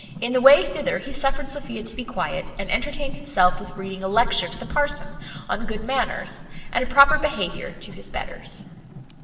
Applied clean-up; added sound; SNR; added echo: none; Fire; 19 dB; reverberation time 1.9 s.